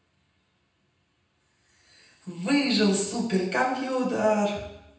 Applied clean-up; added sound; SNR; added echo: none; none; none; reverberation time 0.9 s.